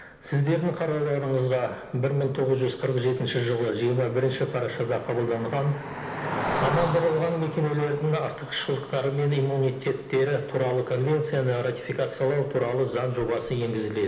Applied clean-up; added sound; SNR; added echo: none; Cricket; 12 dB; reverberation time 1.0 s.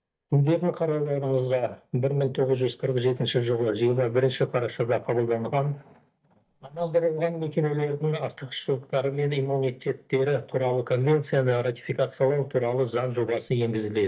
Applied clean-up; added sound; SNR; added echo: neural mask model DeepFilterNet 3.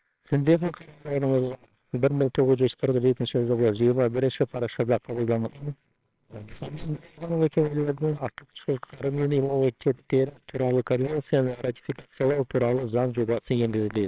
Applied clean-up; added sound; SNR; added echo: neural separator model SepFormer WHAMR!.